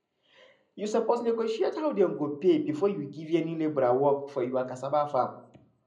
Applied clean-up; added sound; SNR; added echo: none; none; none; reverberation time 0.5 s.